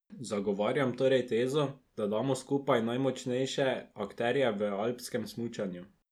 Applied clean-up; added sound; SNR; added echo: none; none; none; none.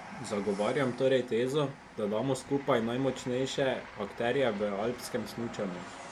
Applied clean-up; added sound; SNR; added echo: none; Train; 15 dB; none.